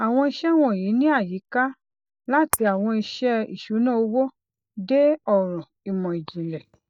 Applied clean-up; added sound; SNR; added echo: neural mask model DeepFilterNet 3.